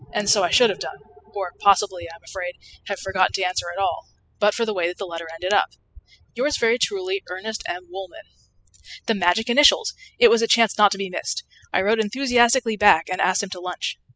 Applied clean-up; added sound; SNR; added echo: classical method spectral subtraction.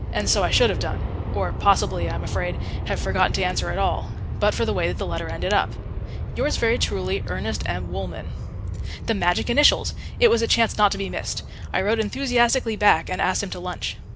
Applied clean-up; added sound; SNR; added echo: none; Aircraft; 5 dB; none.